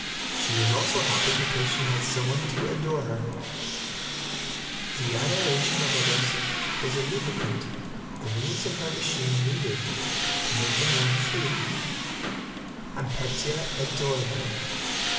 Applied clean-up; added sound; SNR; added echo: none; Tools; 0 dB; reverberation time 2.8 s.